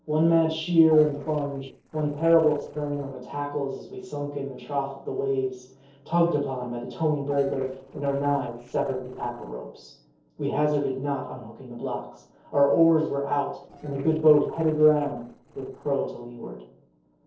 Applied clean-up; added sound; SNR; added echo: neural separator model SepFormer DNS4.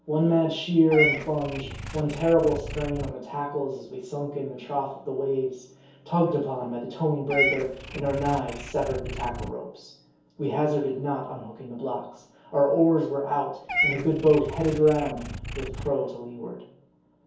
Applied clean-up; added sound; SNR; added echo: none; Meow / Purr; 9 dB; reverberation time 0.6 s.